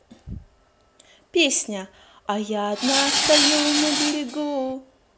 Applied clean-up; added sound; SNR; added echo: none; Tools; -2 dB; none.